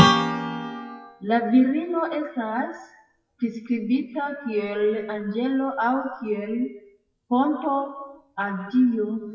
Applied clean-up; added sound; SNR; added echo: classical method WPE with log-MMSE.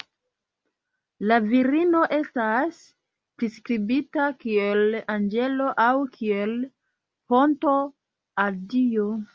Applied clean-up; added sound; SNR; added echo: none; none; none; none.